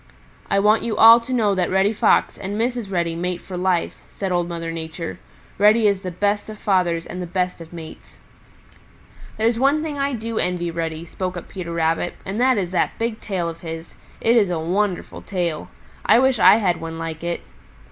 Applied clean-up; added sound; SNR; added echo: none; none; none; none.